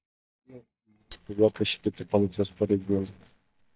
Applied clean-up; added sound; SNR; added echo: neural mask model DeepFilterNet 3.